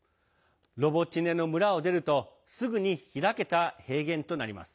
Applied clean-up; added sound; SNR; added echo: none; none; none; none.